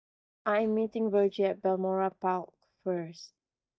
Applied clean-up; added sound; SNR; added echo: neural mask model DeepFilterNet 3.